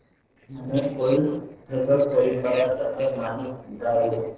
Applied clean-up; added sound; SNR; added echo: neural separator model SepFormer DNS4.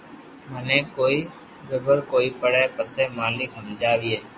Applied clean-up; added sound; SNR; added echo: none; none; none; none.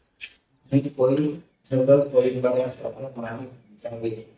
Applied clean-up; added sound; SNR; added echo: neural mask model DeepFilterNet 3.